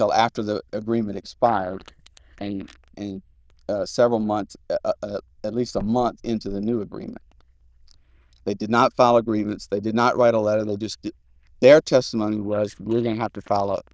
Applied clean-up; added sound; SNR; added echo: neural diffusion model UNIVERSE++.